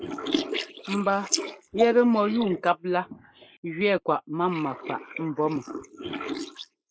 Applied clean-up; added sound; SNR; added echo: neural mask model Resemble Enhance denoiser.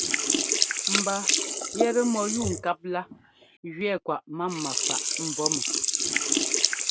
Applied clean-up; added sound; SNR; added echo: none; Sink (filling or washing); -3 dB; none.